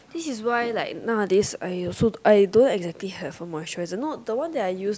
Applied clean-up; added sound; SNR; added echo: none; none; none; none.